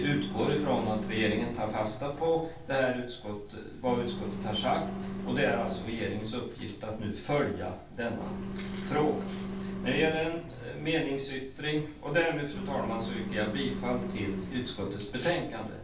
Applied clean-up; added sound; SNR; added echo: none; Engine; 7 dB; reverberation time 0.3 s.